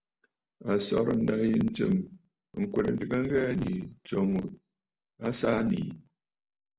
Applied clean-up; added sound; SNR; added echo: none; none; none; none.